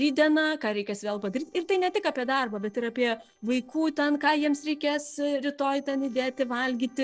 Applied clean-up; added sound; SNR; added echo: neural separator model SepFormer DNS4.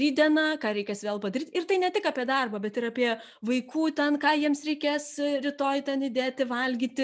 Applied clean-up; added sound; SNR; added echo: none; none; none; none.